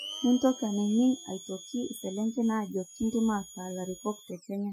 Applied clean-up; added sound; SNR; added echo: classical method Wiener filter.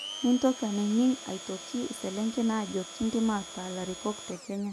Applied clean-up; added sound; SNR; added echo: none; Domestic sounds, home sounds; 13 dB; none.